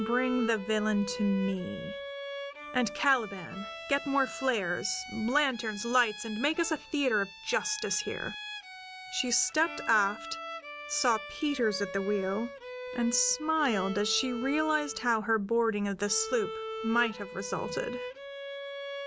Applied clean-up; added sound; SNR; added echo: none; Bowed string instrument; 10 dB; none.